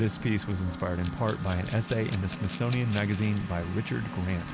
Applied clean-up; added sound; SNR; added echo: none; Engine + Rattle / Glass; 9 dB; none.